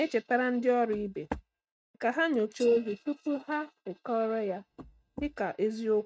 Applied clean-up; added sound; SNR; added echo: neural mask model RNNoise.